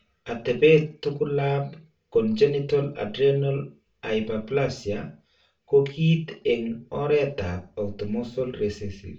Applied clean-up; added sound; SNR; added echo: none; none; none; reverberation time 0.3 s.